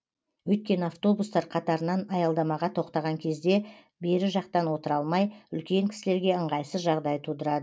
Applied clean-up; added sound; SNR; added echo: none; none; none; none.